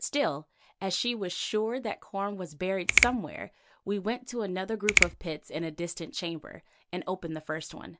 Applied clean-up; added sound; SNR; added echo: none; Finger snapping; -3 dB; none.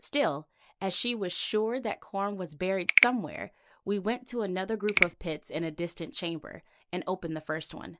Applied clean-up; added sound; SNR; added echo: neural mask model Resemble Enhance denoiser.